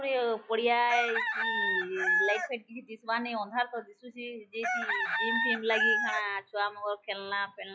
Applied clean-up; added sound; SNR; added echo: classical method log-MMSE.